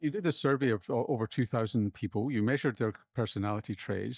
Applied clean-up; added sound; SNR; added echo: neural mask model DeepFilterNet 3.